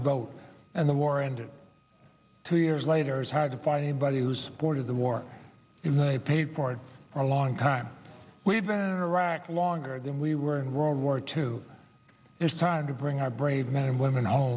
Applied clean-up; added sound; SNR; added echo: none; none; none; none.